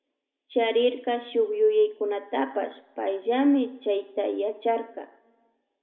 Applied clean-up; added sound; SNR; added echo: none; none; none; reverberation time 1.0 s.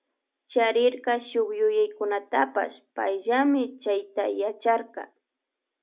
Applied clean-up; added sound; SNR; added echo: none; none; none; none.